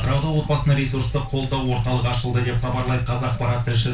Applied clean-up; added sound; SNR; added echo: none; none; none; reverberation time 0.3 s.